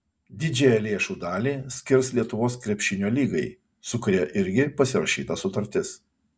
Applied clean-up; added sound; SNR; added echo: none; none; none; none.